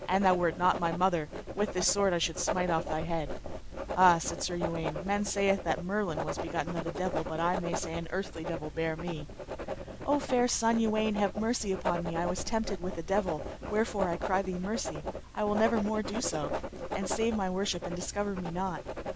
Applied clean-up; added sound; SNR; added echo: none; Writing; 6 dB; none.